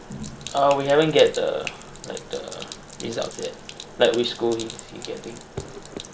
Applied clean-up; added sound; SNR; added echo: none; Sink (filling or washing); 15 dB; none.